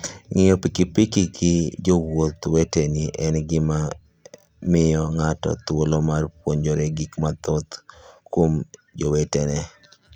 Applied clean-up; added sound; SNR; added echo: none; none; none; none.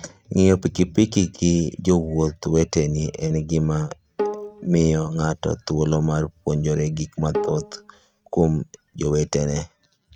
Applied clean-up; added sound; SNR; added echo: neural mask model RNNoise.